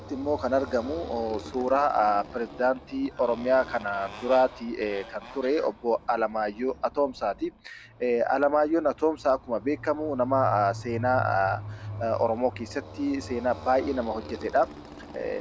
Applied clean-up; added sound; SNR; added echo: none; Motorcycle; 14 dB; none.